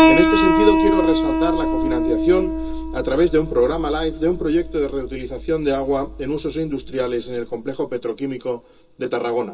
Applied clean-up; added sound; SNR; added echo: none; Piano; 0 dB; reverberation time 0.2 s.